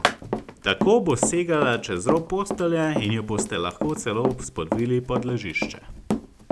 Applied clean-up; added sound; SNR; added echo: none; Run; 5 dB; none.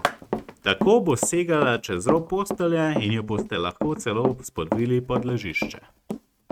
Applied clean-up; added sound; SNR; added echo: neural mask model RNNoise.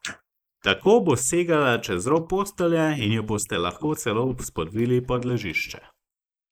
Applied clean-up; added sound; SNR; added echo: neural mask model Resemble Enhance denoiser.